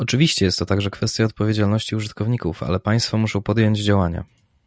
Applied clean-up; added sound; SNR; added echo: none; none; none; none.